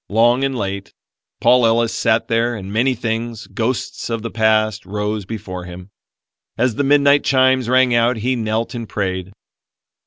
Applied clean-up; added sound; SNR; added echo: none; none; none; none.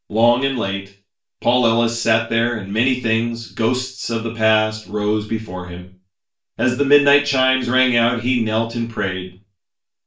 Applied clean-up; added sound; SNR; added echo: none; none; none; reverberation time 0.3 s.